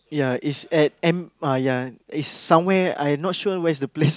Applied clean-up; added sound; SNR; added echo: none; none; none; none.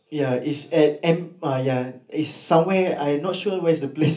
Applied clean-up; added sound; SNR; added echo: none; none; none; reverberation time 0.3 s.